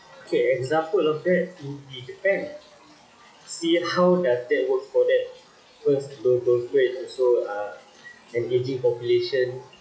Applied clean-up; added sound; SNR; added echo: classical method log-MMSE.